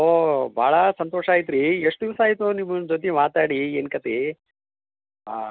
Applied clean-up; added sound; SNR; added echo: none; none; none; none.